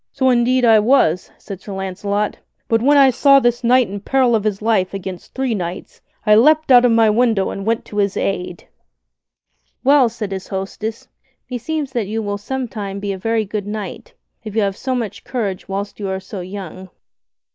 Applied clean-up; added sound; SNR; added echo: neural mask model Resemble Enhance denoiser.